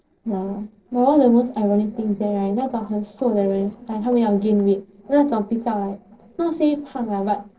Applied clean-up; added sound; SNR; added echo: neural separator model SepFormer DNS4.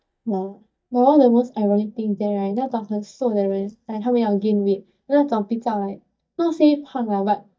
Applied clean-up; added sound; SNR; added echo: neural mask model DeepFilterNet 3.